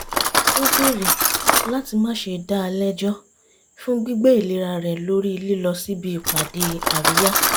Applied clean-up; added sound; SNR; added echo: none; Cutlery, silverware; 0 dB; none.